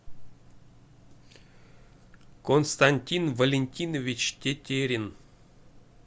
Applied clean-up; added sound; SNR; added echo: none; none; none; none.